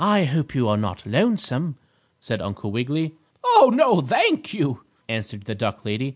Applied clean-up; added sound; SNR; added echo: none; none; none; none.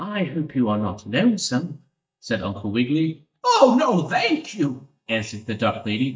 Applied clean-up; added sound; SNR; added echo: neural mask model DeepFilterNet 3.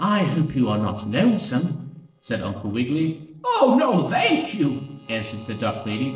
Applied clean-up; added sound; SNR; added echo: neural separator model SepFormer DNS4.